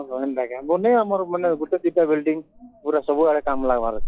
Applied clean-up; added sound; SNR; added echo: classical method log-MMSE.